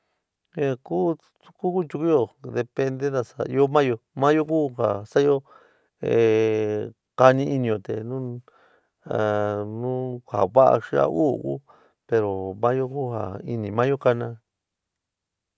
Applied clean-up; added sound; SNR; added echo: none; none; none; none.